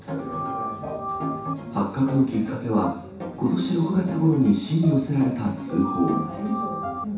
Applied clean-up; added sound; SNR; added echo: none; Organ; 8 dB; reverberation time 0.7 s.